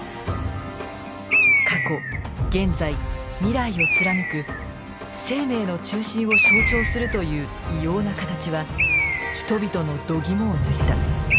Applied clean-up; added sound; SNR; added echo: none; Bird; 1 dB; none.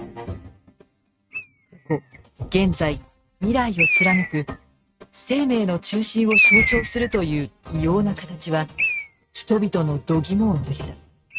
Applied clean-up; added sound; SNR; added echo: neural mask model RNNoise.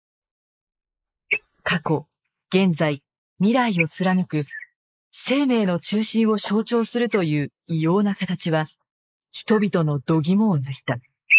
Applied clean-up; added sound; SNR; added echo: neural mask model Resemble Enhance denoiser.